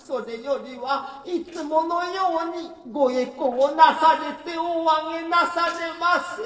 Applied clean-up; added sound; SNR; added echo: neural separator model SepFormer DNS4.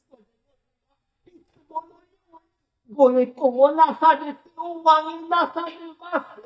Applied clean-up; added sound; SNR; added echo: neural mask model DeepFilterNet 3.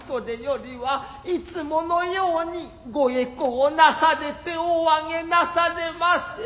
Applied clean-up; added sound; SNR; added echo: none; none; none; none.